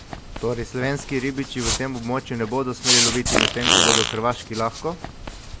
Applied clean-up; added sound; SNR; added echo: none; Fart; -2 dB; none.